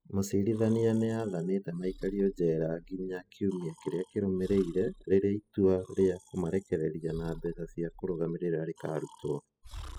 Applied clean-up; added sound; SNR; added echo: classical method spectral subtraction.